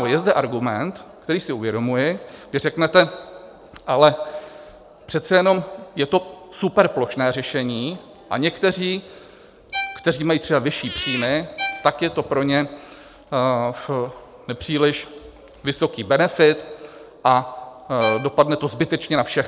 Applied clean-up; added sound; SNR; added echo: none; Bowed string instrument + Meow / Purr; 11 dB; none.